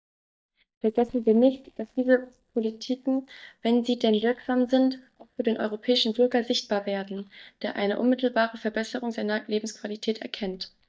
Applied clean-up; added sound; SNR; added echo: neural mask model DeepFilterNet 3.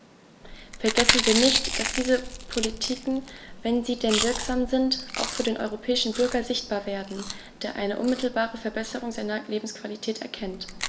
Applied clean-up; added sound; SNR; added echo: none; Chewing, mastication; 4 dB; none.